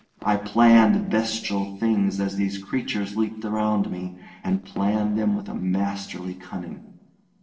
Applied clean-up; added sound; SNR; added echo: neural separator model SepFormer DNS4.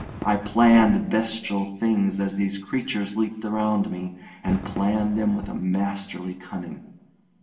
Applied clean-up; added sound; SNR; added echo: none; Fireworks; 18 dB; reverberation time 0.8 s.